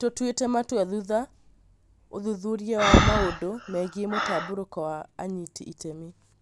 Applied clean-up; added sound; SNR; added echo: none; Breathing; 0 dB; none.